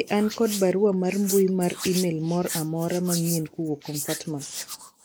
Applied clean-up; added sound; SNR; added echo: neural mask model Resemble Enhance denoiser.